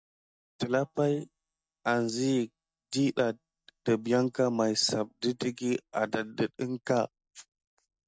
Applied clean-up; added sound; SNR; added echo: neural mask model DeepFilterNet 3.